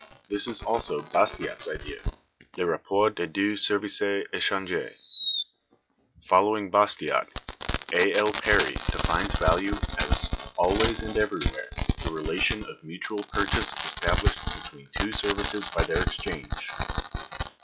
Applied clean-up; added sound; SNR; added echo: classical method log-MMSE.